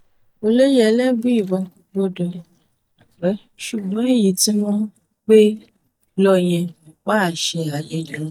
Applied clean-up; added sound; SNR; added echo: neural mask model DeepFilterNet 3.